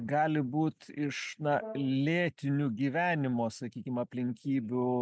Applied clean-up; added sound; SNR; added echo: none; Brass instrument; 19 dB; none.